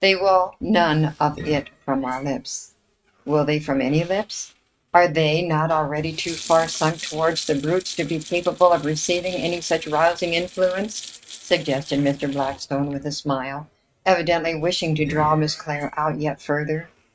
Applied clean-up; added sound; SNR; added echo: neural mask model RNNoise.